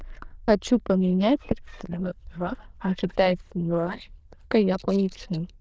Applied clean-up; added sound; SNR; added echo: neural diffusion model UNIVERSE++.